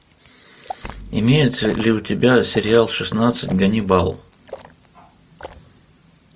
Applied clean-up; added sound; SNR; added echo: none; Liquid; 19 dB; none.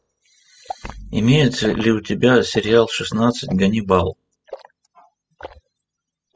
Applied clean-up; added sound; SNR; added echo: classical method spectral subtraction.